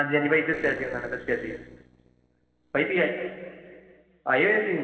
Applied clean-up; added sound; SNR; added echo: neural separator model SepFormer DNS4.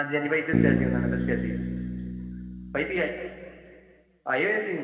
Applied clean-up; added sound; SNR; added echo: none; Bass guitar; -1 dB; reverberation time 2.3 s.